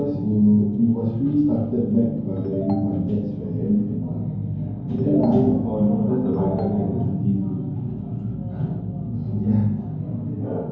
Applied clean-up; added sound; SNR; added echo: none; Ringtone / Chime; 13 dB; reverberation time 0.9 s.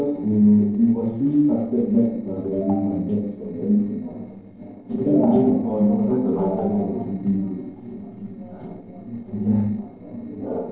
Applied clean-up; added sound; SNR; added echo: neural separator model SepFormer DNS4.